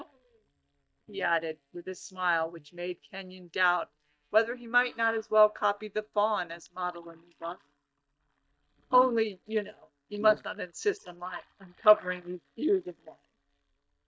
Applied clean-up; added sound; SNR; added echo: neural mask model DeepFilterNet 3.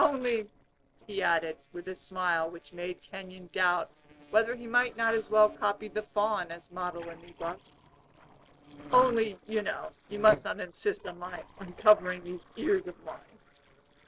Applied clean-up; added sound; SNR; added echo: neural separator model SepFormer DNS4.